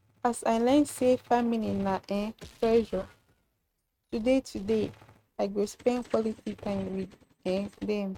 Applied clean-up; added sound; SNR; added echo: neural mask model RNNoise.